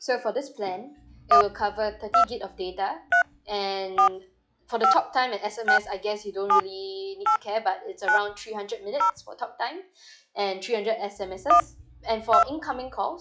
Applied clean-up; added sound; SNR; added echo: classical method log-MMSE.